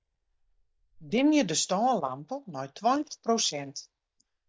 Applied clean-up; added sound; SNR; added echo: neural mask model DeepFilterNet 3.